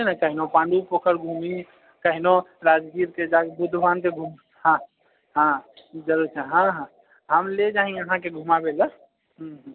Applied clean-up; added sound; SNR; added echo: none; none; none; none.